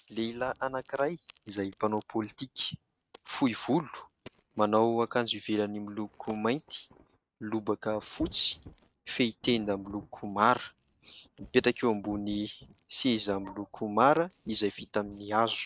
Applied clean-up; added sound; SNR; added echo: neural mask model RNNoise.